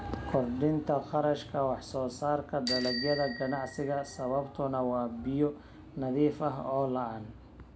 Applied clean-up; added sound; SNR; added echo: none; Bicycle bell; 9 dB; none.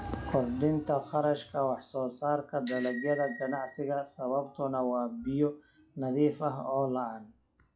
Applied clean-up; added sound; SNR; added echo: classical method log-MMSE.